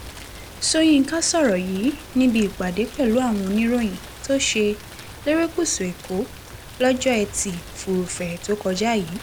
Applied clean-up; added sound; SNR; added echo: none; Rain; 16 dB; none.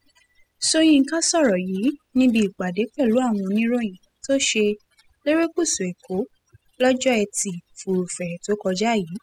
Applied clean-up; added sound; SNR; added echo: classical method spectral subtraction.